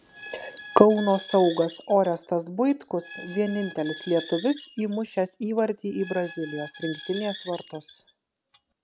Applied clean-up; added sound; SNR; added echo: none; Squeak; 15 dB; none.